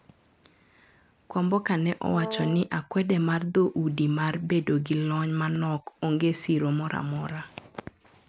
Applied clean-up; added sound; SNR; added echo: none; Brass instrument; 10 dB; none.